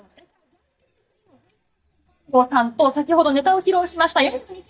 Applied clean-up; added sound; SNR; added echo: neural mask model DeepFilterNet 3.